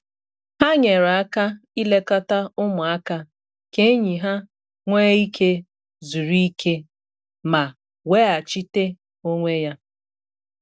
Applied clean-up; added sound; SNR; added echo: none; none; none; none.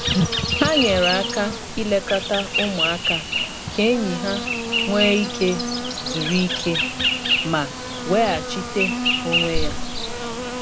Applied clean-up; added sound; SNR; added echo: none; Insect; 0 dB; none.